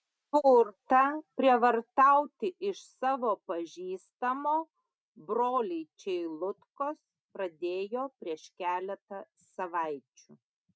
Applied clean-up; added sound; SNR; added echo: none; none; none; none.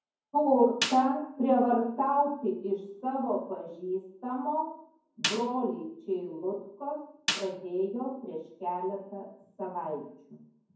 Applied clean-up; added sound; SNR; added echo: none; Snare drum; 8 dB; reverberation time 0.9 s.